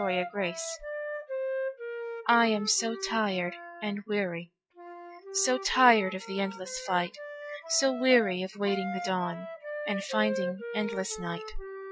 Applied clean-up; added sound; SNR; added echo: classical method log-MMSE.